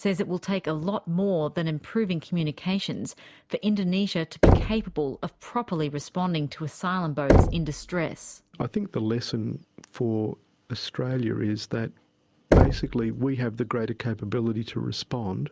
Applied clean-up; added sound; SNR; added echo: none; Knock; -2 dB; none.